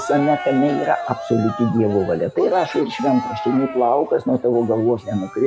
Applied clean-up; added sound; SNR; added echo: none; Cheering; 11 dB; none.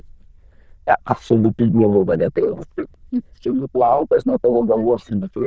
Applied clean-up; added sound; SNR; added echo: neural diffusion model UNIVERSE++.